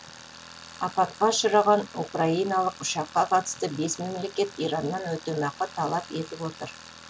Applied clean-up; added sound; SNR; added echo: none; Tools; 18 dB; none.